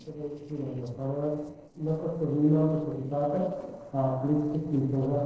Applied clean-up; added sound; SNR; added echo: neural separator model SepFormer DNS4.